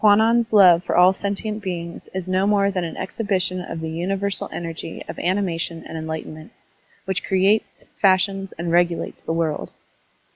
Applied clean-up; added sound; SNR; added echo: none; none; none; none.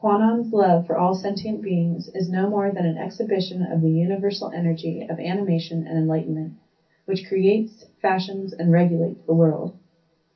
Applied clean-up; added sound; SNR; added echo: none; none; none; reverberation time 0.3 s.